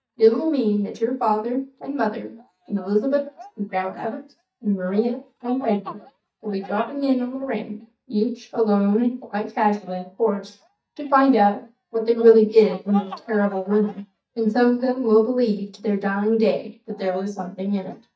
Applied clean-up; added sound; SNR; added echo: neural mask model DeepFilterNet 3.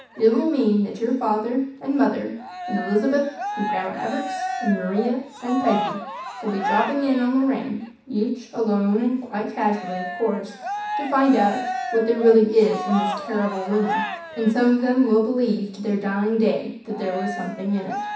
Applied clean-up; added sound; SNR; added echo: none; Cheering; 10 dB; reverberation time 0.7 s.